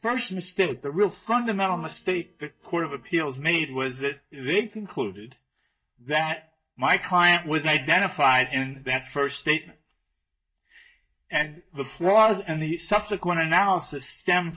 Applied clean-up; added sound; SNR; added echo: neural mask model DeepFilterNet 3.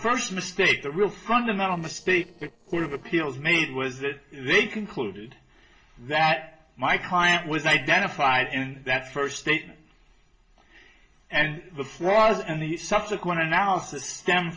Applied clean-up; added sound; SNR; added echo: neural separator model SepFormer DNS4.